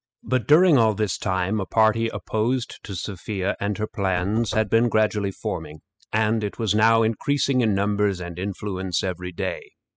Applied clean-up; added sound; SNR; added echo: classical method spectral subtraction.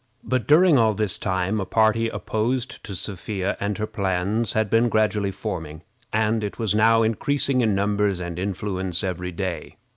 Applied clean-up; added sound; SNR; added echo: none; none; none; none.